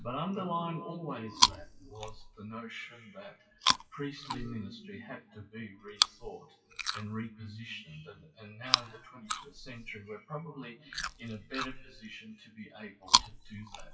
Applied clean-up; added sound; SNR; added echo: classical method WPE with log-MMSE.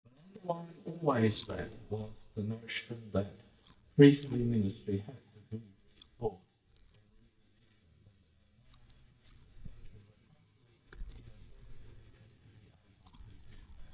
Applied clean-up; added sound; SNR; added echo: neural mask model DeepFilterNet 3.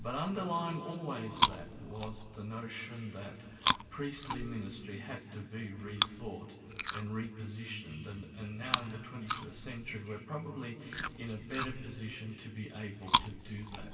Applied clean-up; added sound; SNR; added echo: none; Chewing, mastication; -3 dB; reverberation time 2.6 s.